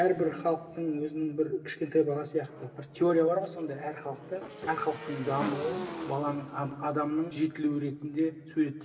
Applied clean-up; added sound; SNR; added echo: none; Motorcycle / Engine; 13 dB; reverberation time 2.0 s.